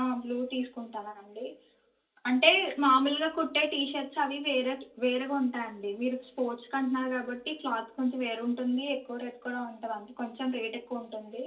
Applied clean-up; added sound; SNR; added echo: none; none; none; reverberation time 0.3 s.